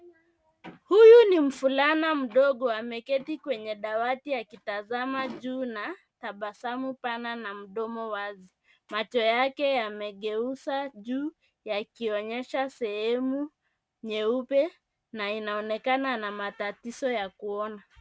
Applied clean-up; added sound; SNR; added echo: none; none; none; none.